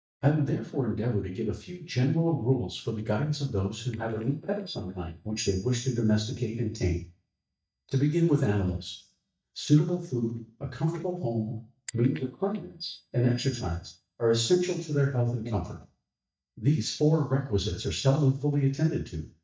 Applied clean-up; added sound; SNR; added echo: neural mask model DeepFilterNet 3.